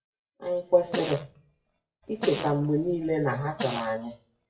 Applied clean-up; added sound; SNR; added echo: classical method WPE with log-MMSE.